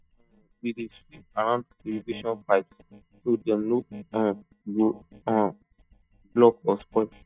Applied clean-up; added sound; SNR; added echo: neural mask model DeepFilterNet 3.